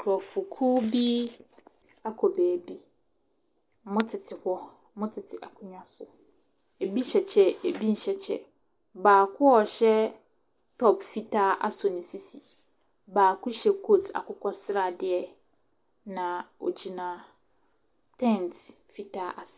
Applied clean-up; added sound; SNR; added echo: none; none; none; none.